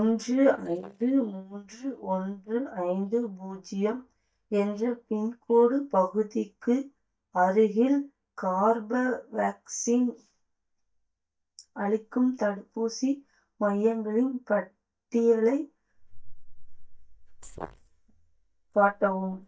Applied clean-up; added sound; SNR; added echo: neural mask model DeepFilterNet 3.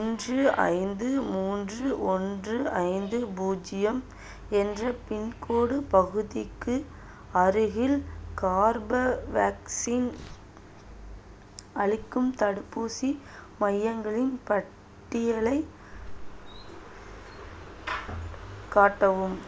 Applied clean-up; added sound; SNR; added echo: none; none; none; none.